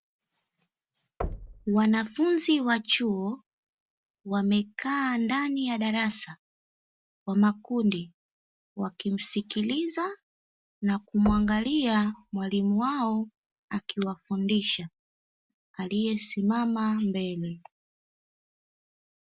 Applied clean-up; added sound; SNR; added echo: none; Knock; 16 dB; none.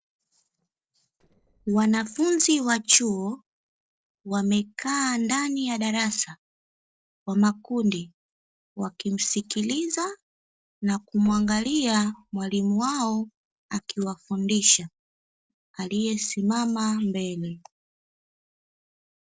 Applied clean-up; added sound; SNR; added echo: neural separator model SepFormer DNS4.